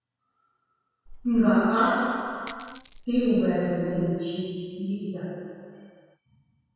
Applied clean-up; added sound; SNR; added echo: none; Coin (dropping); 18 dB; reverberation time 2.1 s.